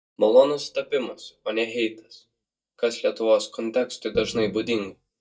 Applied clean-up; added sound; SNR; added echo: neural mask model DeepFilterNet 3.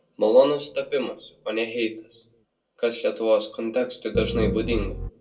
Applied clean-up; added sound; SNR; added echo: none; Piano; 2 dB; reverberation time 0.2 s.